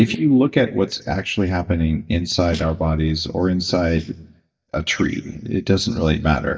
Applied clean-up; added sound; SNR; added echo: neural mask model DeepFilterNet 3.